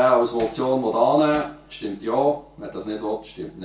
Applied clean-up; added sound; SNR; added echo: none; Hammer; 20 dB; reverberation time 0.3 s.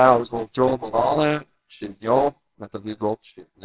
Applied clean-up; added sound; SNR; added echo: neural separator model SepFormer WHAMR!.